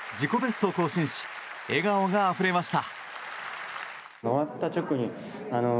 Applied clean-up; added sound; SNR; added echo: none; none; none; none.